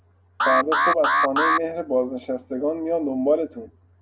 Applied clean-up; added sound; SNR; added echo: none; Alarm; -3 dB; none.